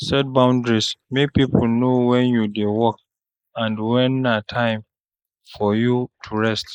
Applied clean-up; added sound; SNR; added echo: neural mask model Resemble Enhance denoiser.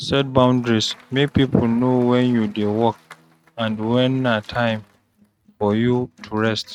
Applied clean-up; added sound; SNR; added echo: neural mask model RNNoise.